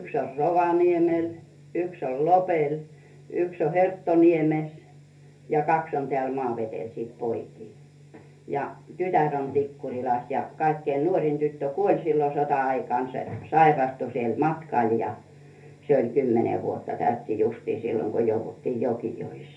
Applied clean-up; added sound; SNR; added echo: none; none; none; reverberation time 0.3 s.